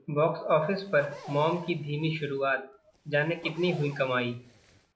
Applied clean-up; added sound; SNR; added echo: none; Zipper (clothing); 20 dB; none.